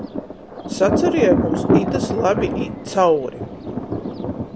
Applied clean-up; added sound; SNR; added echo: none; Thunder; 0 dB; none.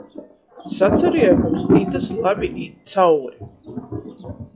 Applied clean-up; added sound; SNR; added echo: classical method log-MMSE.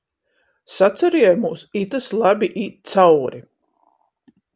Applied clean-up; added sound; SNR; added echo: none; none; none; none.